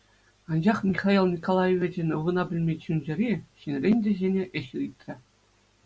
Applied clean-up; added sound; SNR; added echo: none; none; none; none.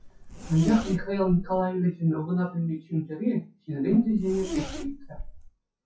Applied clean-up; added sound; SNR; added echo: classical method WPE with log-MMSE.